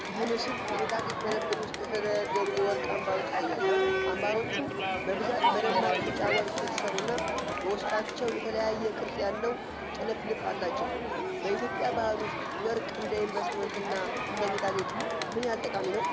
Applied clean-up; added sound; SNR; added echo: none; Crowd; -2 dB; none.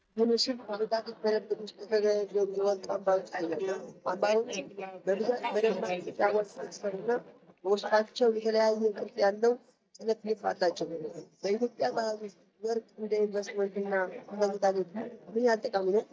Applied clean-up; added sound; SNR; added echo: neural mask model DeepFilterNet 3.